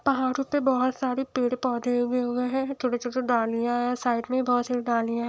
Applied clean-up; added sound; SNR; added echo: none; none; none; none.